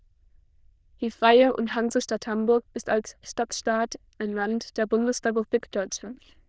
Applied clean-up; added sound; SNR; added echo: neural diffusion model UNIVERSE++.